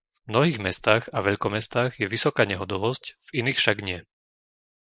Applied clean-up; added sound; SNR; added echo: neural mask model Resemble Enhance denoiser.